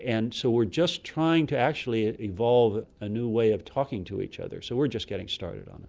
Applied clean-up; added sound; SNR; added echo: none; none; none; none.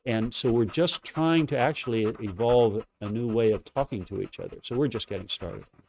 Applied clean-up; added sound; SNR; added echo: neural mask model RNNoise.